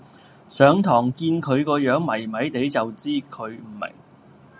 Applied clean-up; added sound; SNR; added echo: none; none; none; none.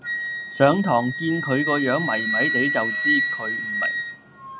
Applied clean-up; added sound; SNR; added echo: none; Wind instrument, woodwind instrument; 1 dB; none.